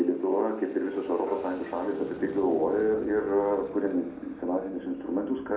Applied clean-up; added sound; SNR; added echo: none; Aircraft; 19 dB; reverberation time 0.5 s.